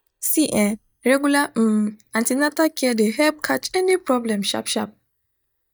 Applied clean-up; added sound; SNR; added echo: neural mask model DeepFilterNet 3.